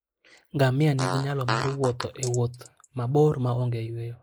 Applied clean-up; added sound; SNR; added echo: neural mask model Resemble Enhance denoiser.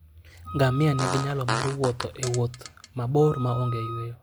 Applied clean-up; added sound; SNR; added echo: none; Wind instrument, woodwind instrument + Fart; 8 dB; none.